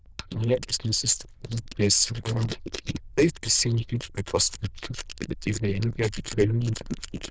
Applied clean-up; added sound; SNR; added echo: neural diffusion model UNIVERSE++.